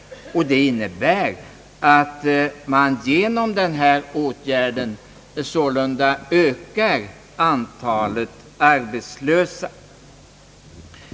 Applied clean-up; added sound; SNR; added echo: none; none; none; none.